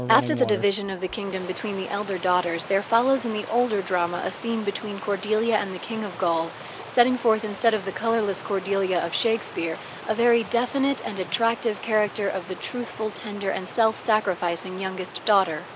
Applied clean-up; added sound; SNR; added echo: none; Stream; 13 dB; none.